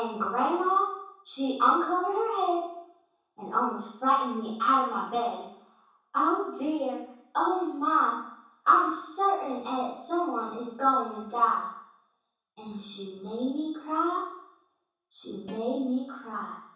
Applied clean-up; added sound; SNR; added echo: none; Guitar; 19 dB; reverberation time 0.7 s.